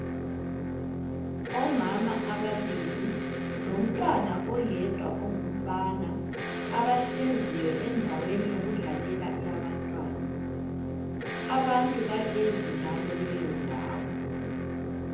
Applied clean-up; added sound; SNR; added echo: none; Electric guitar; 0 dB; reverberation time 1.0 s.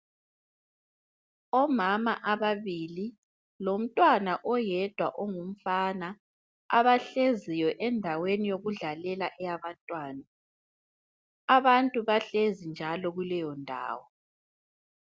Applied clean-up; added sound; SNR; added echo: none; none; none; none.